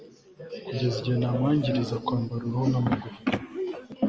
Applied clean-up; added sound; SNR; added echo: none; none; none; none.